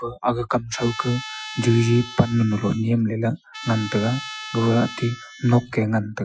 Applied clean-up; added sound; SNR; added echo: classical method Wiener filter.